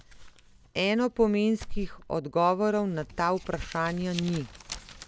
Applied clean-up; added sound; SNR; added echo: none; Crumpling, crinkling; 12 dB; none.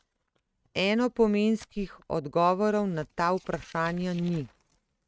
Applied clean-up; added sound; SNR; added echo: neural mask model RNNoise.